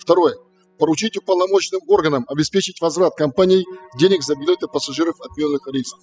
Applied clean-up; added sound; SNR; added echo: classical method spectral subtraction.